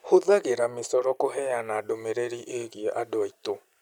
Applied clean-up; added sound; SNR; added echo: none; none; none; none.